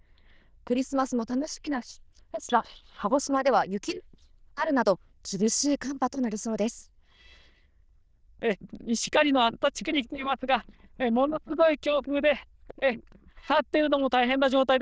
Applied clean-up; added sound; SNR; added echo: neural diffusion model UNIVERSE++.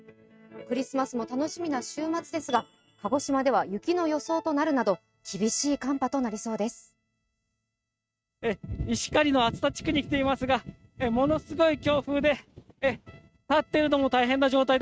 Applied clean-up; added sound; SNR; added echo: neural mask model RNNoise.